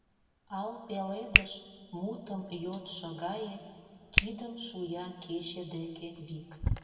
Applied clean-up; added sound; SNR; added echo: none; Hands; -3 dB; reverberation time 2.3 s.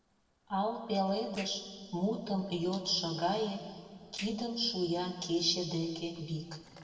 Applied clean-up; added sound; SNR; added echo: neural separator model SepFormer DNS4.